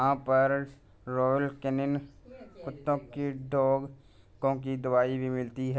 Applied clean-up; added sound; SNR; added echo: none; none; none; none.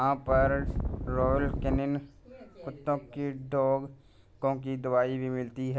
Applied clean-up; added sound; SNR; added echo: none; Wind; 1 dB; none.